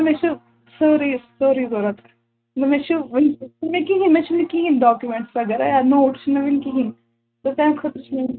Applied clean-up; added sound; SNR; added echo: neural mask model RNNoise.